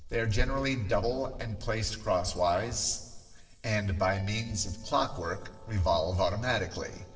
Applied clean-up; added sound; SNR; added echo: neural separator model SepFormer DNS4.